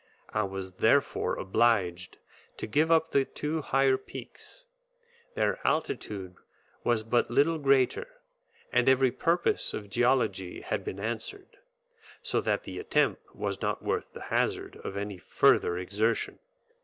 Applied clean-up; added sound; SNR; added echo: none; none; none; none.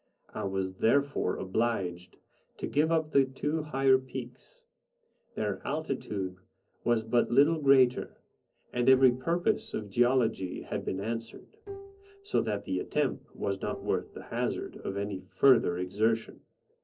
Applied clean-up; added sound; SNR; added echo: neural separator model SepFormer DNS4.